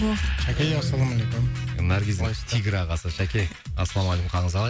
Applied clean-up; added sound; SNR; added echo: none; Guitar; 7 dB; none.